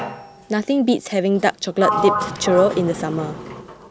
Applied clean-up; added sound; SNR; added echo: none; Sliding door; 7 dB; none.